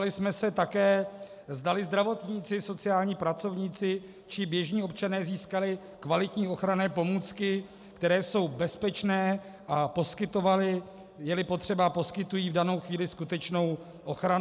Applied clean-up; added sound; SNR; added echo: none; none; none; none.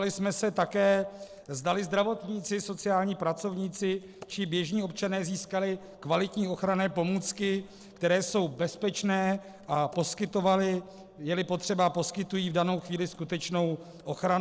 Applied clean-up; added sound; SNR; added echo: neural separator model SepFormer DNS4.